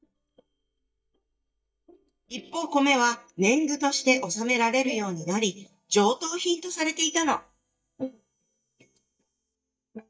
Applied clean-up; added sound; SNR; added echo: neural mask model DeepFilterNet 3.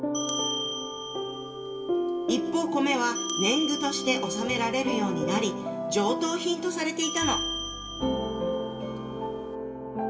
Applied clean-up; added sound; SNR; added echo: none; Bell; 8 dB; reverberation time 1.2 s.